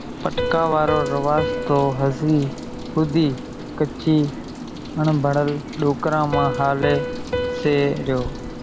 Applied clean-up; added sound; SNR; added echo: none; Rain + Piano; 6 dB; none.